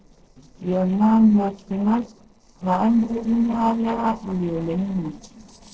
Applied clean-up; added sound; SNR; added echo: neural separator model SepFormer DNS4.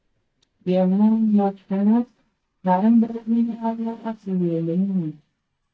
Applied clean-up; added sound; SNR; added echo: neural mask model DeepFilterNet 3.